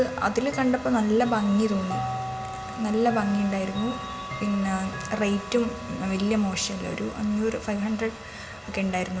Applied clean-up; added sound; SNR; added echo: none; Chime / Clock; 11 dB; reverberation time 2.7 s.